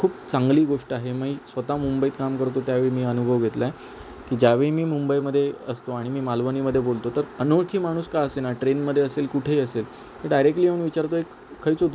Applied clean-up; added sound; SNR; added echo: none; none; none; none.